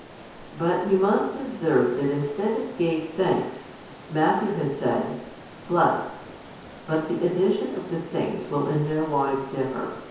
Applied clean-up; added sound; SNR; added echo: none; Stream; 17 dB; reverberation time 1.0 s.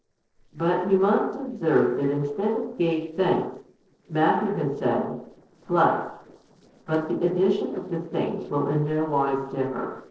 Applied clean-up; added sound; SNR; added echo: neural separator model SepFormer DNS4.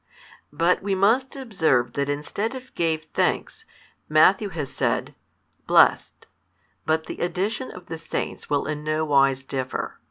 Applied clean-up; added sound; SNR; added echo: none; none; none; none.